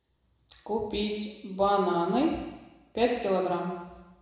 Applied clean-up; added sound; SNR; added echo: none; none; none; reverberation time 1.0 s.